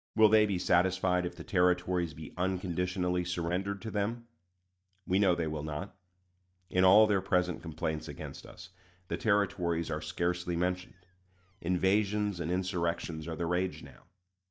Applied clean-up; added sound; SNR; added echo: neural mask model DeepFilterNet 3.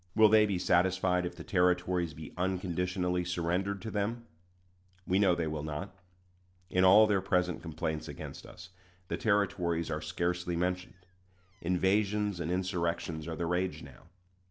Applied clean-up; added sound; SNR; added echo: neural separator model SepFormer DNS4.